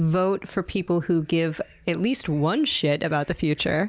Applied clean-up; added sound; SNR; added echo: none; none; none; none.